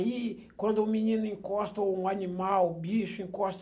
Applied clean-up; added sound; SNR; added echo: none; none; none; none.